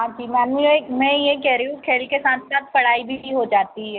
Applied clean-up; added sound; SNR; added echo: none; none; none; none.